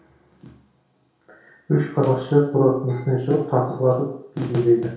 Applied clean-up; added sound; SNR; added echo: none; none; none; reverberation time 0.6 s.